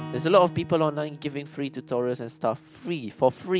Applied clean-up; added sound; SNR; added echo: none; Acoustic guitar / Strum; 17 dB; none.